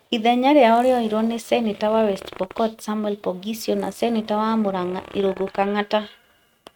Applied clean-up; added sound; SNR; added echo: neural mask model RNNoise.